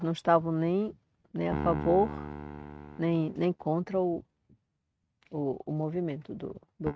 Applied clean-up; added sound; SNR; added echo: neural mask model RNNoise.